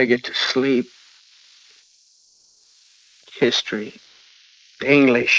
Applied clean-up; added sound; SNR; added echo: neural mask model Resemble Enhance denoiser.